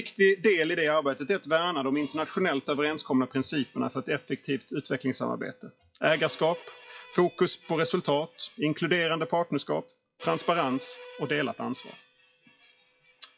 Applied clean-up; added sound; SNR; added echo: classical method WPE with log-MMSE.